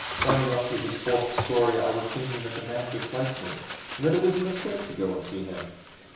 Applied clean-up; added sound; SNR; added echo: none; Frying (food); 6 dB; reverberation time 1.0 s.